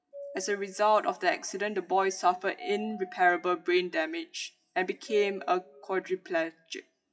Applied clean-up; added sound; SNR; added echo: classical method WPE with log-MMSE.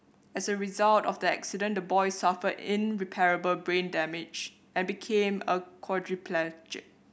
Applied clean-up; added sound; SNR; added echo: none; none; none; none.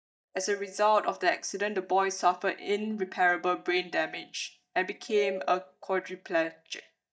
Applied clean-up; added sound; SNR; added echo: neural mask model DeepFilterNet 3.